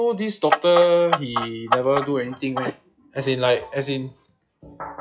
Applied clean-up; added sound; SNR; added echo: classical method log-MMSE.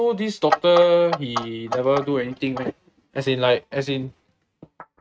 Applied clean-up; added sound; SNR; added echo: neural mask model RNNoise.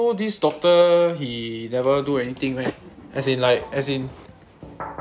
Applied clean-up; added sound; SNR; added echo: none; none; none; none.